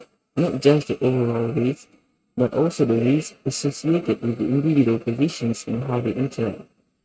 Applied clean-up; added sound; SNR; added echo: neural mask model RNNoise.